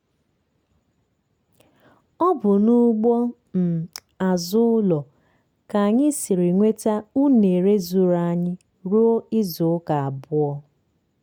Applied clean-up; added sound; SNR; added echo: none; none; none; none.